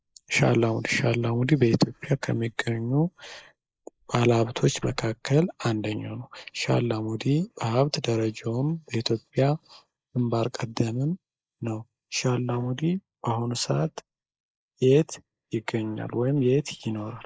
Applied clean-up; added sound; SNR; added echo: neural mask model Resemble Enhance denoiser.